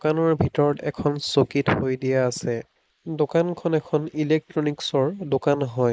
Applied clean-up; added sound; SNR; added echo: neural mask model Resemble Enhance denoiser.